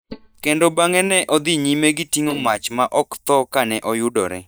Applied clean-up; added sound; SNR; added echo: neural mask model DeepFilterNet 3.